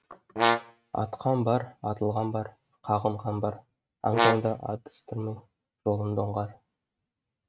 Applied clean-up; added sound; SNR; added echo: neural mask model RNNoise.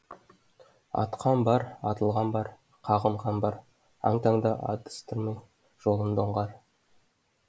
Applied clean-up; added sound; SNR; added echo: none; none; none; none.